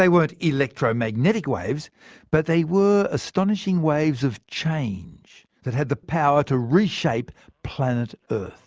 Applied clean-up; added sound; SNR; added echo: none; none; none; none.